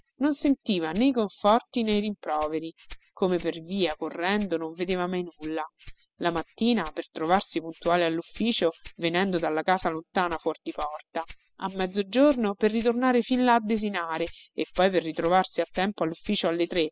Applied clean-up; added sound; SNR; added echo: classical method spectral subtraction.